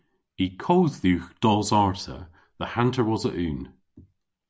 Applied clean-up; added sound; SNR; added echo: none; none; none; none.